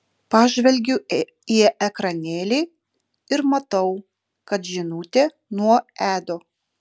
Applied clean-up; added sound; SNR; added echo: none; none; none; none.